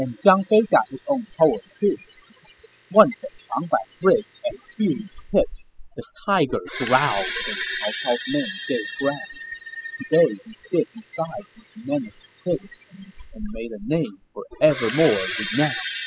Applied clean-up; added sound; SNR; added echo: classical method spectral subtraction.